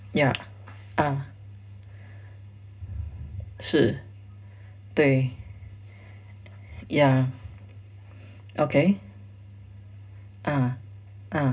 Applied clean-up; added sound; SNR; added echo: none; none; none; reverberation time 0.2 s.